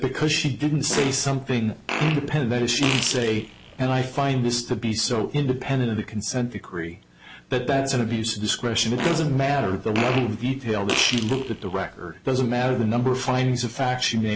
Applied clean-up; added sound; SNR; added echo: none; Fart; 8 dB; none.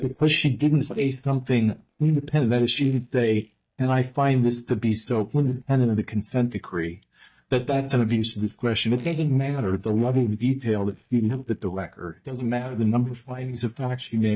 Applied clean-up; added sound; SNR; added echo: neural mask model DeepFilterNet 3.